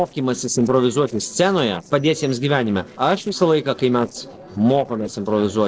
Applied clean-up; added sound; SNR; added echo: neural separator model SepFormer DNS4.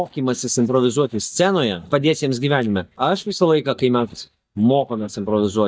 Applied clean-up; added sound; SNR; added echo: neural mask model DeepFilterNet 3.